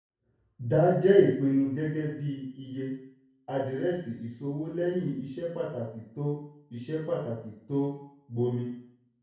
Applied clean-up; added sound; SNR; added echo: none; none; none; reverberation time 0.6 s.